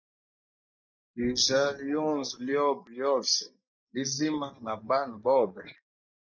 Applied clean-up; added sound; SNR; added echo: neural mask model DeepFilterNet 3.